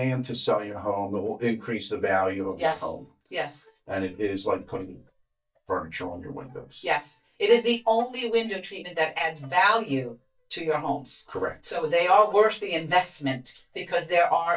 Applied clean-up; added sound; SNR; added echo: neural mask model DeepFilterNet 3.